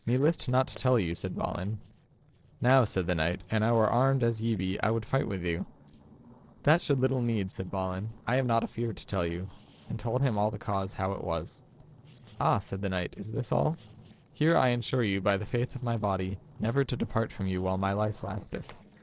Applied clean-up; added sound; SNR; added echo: neural separator model SepFormer DNS4.